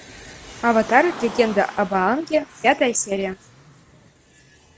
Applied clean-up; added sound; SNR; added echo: none; Car; 18 dB; none.